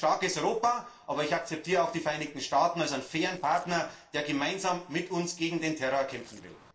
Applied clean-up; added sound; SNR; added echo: neural separator model SepFormer DNS4.